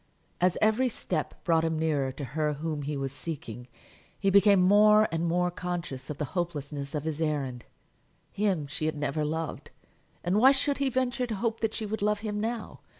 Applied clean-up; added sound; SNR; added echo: none; none; none; none.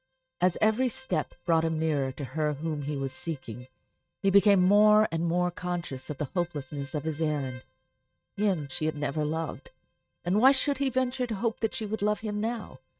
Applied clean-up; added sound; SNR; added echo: neural mask model RNNoise.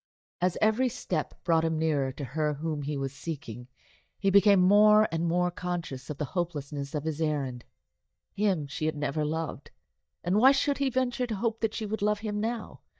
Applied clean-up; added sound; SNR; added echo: neural mask model DeepFilterNet 3.